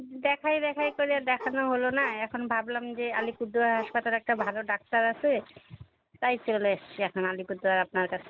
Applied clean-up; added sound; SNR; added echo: none; Bark; 16 dB; none.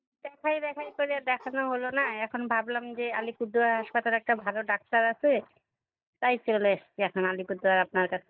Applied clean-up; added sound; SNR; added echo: neural mask model DeepFilterNet 3.